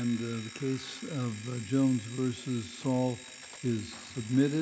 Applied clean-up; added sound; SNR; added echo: none; Alarm; 15 dB; none.